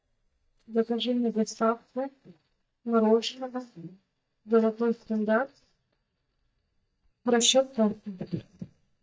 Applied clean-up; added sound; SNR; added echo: neural mask model DeepFilterNet 3.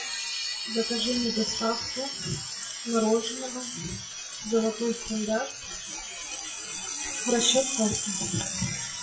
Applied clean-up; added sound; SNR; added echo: classical method WPE with log-MMSE.